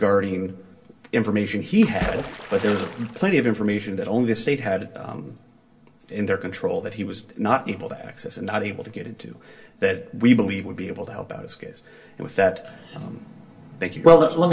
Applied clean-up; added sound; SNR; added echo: none; Splash, splatter; 10 dB; reverberation time 0.2 s.